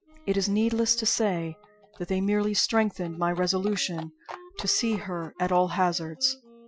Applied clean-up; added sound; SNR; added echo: classical method Wiener filter.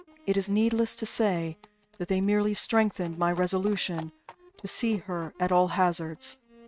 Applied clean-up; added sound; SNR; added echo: neural mask model RNNoise.